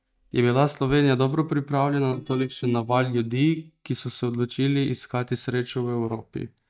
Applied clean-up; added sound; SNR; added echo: neural mask model DeepFilterNet 3.